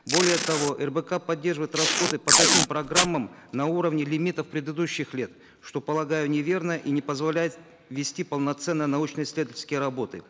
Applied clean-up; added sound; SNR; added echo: none; Packing tape, duct tape; -2 dB; none.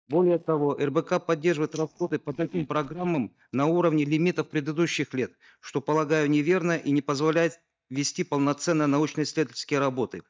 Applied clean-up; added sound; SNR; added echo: neural mask model DeepFilterNet 3.